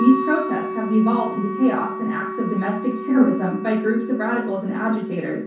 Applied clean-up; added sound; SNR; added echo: none; Wind instrument, woodwind instrument; 8 dB; reverberation time 0.6 s.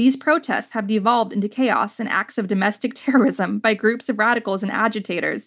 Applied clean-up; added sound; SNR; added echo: none; none; none; none.